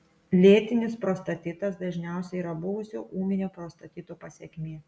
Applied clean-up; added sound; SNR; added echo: none; none; none; none.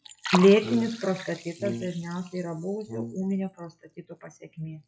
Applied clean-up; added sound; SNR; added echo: classical method log-MMSE.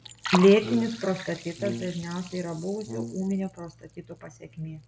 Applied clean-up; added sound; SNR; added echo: none; Liquid + Brass instrument; 10 dB; none.